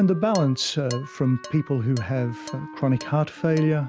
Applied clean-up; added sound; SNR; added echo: none; Dishes, pots, and pans + Wind instrument, woodwind instrument; 17 dB; none.